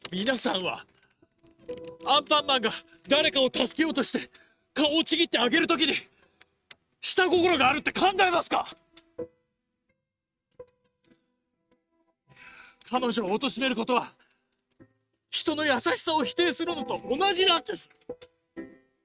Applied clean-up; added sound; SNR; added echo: neural mask model RNNoise.